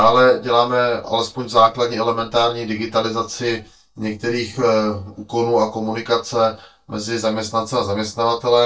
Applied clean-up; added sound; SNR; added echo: neural mask model DeepFilterNet 3.